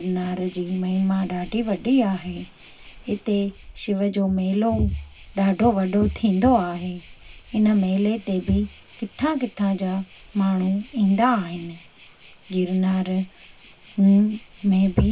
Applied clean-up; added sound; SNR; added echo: none; Waves, surf; 17 dB; reverberation time 0.4 s.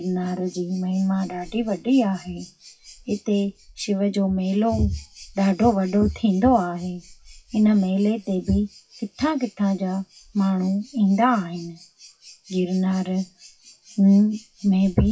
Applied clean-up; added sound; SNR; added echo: classical method WPE with log-MMSE.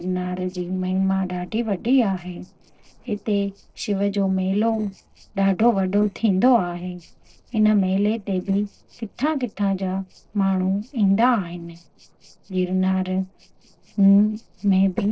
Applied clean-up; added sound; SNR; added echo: neural separator model SepFormer DNS4.